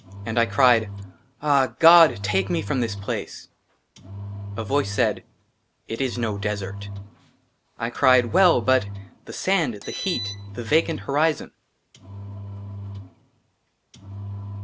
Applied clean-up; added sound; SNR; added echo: none; Engine; 10 dB; none.